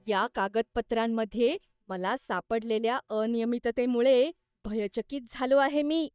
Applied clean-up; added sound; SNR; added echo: neural mask model DeepFilterNet 3.